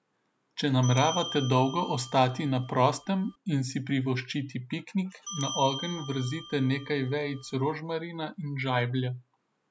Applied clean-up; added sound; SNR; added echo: none; Bell; 12 dB; none.